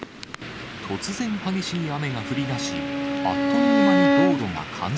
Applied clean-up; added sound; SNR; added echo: none; Bowed string instrument; -3 dB; none.